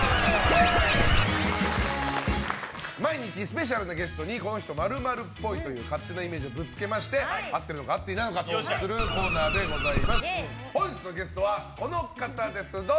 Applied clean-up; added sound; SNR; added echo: none; Bird; -2 dB; none.